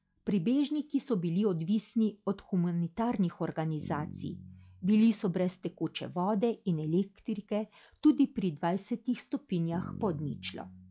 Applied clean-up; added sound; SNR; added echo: classical method log-MMSE.